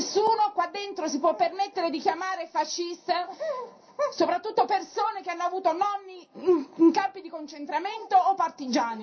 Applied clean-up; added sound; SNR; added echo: none; none; none; reverberation time 0.3 s.